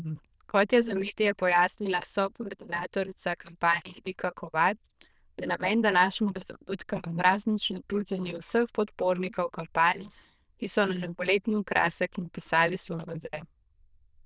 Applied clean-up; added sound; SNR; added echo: neural diffusion model UNIVERSE++.